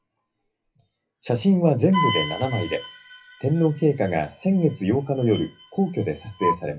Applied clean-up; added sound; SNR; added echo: classical method WPE with log-MMSE.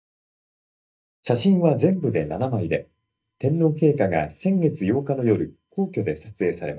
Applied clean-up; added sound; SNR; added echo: neural mask model DeepFilterNet 3.